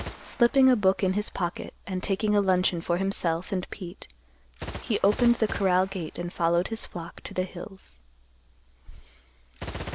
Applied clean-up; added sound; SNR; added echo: none; Gunshot, gunfire; 16 dB; none.